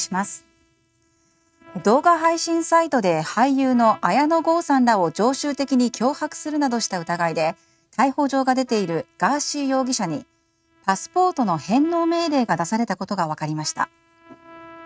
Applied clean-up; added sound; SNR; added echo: neural mask model RNNoise.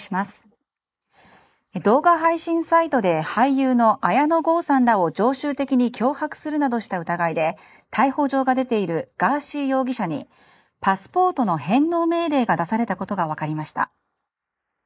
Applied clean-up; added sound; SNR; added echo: neural mask model Resemble Enhance denoiser.